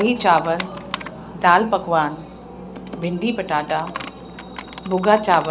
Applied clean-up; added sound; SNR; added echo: none; Computer keyboard; 17 dB; none.